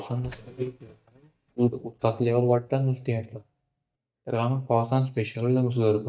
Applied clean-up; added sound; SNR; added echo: neural mask model DeepFilterNet 3.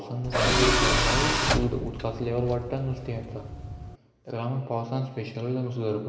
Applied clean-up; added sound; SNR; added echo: none; Tools; -3 dB; reverberation time 2.0 s.